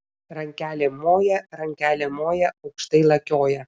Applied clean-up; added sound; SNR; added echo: none; none; none; none.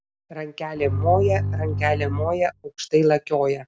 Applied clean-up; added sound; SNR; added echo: none; Bowed string instrument; 2 dB; none.